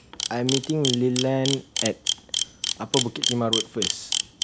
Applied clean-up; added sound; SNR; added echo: none; Camera; 2 dB; none.